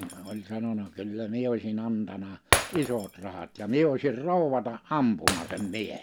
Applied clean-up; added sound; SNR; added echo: none; Shatter; 6 dB; none.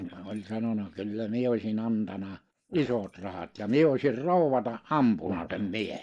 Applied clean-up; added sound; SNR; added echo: neural mask model Resemble Enhance denoiser.